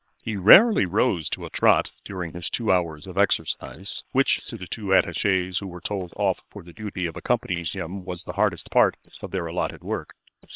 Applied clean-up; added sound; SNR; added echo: neural separator model SepFormer WHAM!.